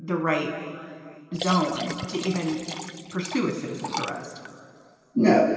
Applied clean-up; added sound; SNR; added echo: none; Liquid; 10 dB; reverberation time 2.6 s.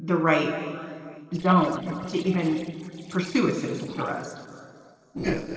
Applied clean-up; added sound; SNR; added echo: neural separator model SepFormer DNS4.